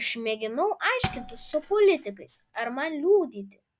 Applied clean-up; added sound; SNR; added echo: none; Thump, thud; 15 dB; none.